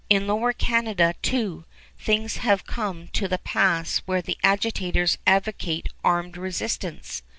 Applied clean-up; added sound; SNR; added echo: none; none; none; none.